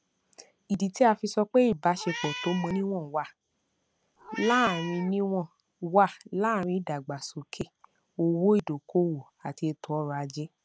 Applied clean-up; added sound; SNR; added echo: none; Meow; 10 dB; none.